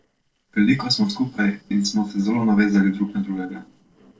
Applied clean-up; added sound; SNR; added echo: neural separator model SepFormer DNS4.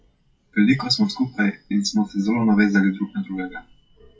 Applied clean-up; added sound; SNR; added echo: classical method WPE with log-MMSE.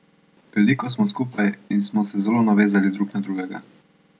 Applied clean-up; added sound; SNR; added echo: none; none; none; none.